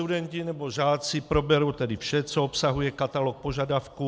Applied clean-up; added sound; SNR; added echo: none; none; none; none.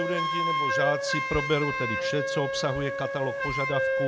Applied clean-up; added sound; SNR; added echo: none; Wind instrument, woodwind instrument; -2 dB; none.